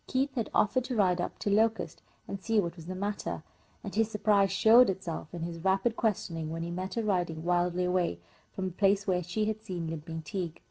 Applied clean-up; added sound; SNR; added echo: none; none; none; none.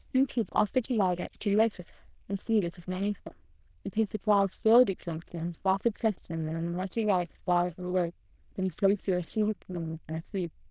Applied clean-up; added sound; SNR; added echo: neural diffusion model UNIVERSE++.